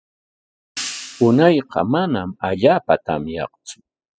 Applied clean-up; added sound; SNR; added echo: classical method spectral subtraction.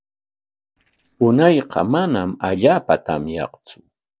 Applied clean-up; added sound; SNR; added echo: neural separator model SepFormer DNS4.